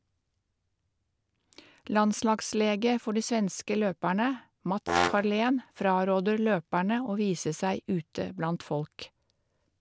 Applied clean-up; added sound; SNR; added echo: none; Brass instrument; 2 dB; none.